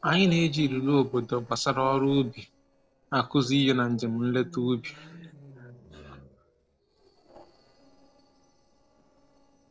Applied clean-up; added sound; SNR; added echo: neural separator model SepFormer DNS4.